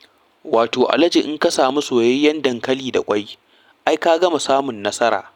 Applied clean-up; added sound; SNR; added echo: none; none; none; none.